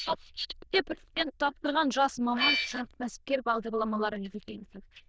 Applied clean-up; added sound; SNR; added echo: neural diffusion model UNIVERSE++.